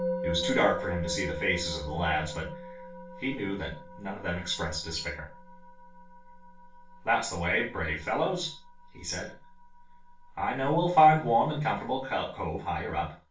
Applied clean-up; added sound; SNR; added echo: none; Musical instrument; 11 dB; reverberation time 0.3 s.